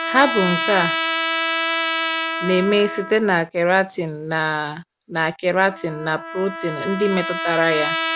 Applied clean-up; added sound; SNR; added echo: none; Trumpet; 4 dB; none.